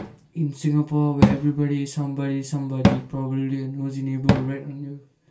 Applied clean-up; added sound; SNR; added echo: none; Cupboard open or close / Drawer open or close; 1 dB; reverberation time 0.2 s.